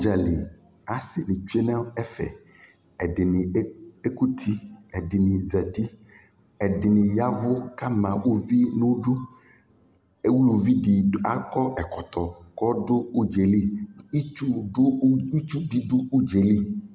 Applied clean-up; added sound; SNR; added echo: none; none; none; none.